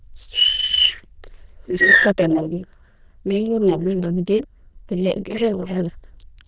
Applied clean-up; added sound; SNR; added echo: neural diffusion model UNIVERSE++.